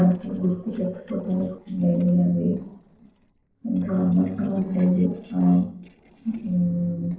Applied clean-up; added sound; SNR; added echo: neural separator model SepFormer DNS4.